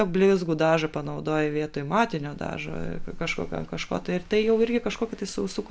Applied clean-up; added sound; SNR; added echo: none; none; none; none.